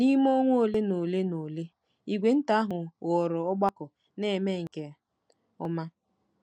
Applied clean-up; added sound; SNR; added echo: none; none; none; none.